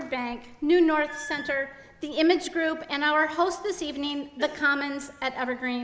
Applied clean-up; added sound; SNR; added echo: none; Squeak / Screech; 15 dB; none.